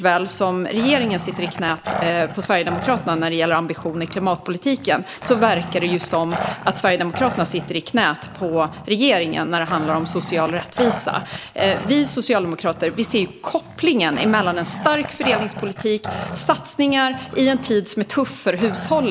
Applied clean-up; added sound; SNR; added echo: none; Growling; 11 dB; none.